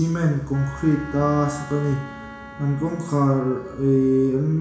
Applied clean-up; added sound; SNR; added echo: none; Wind instrument, woodwind instrument; 19 dB; reverberation time 0.7 s.